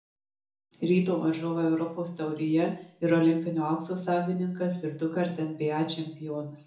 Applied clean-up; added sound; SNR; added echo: none; none; none; reverberation time 0.6 s.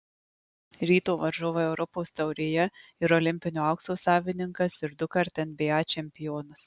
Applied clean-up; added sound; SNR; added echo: none; none; none; none.